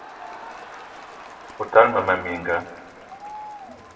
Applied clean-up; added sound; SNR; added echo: none; Crowd; 15 dB; reverberation time 1.3 s.